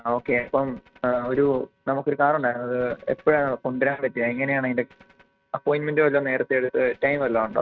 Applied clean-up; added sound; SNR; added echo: neural mask model RNNoise.